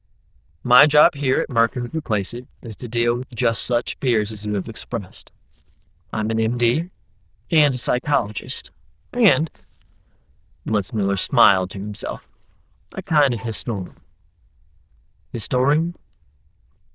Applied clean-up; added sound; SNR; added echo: neural diffusion model UNIVERSE++.